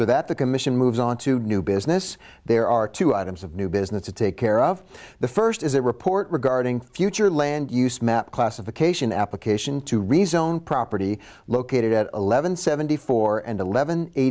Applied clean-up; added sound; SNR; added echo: none; none; none; none.